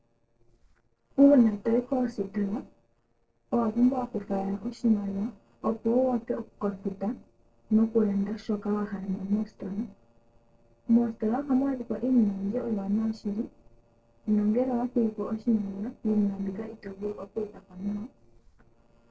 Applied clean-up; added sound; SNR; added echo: neural separator model SepFormer DNS4.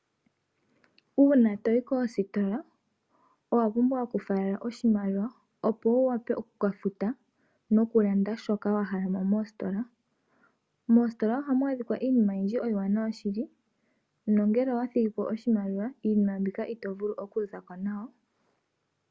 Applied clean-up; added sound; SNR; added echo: none; none; none; none.